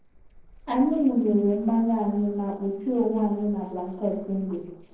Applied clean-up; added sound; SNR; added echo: neural separator model SepFormer DNS4.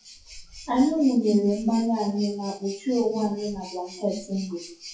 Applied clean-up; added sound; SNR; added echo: classical method WPE with log-MMSE.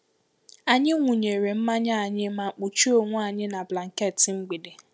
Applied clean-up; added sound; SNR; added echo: none; none; none; none.